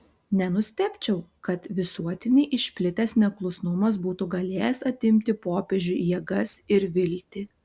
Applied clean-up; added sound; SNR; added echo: none; none; none; none.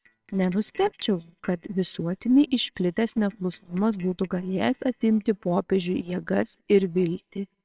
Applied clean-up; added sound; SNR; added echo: neural separator model SepFormer WHAMR!.